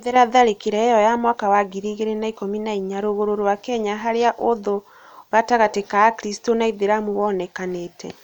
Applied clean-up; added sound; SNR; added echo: none; none; none; none.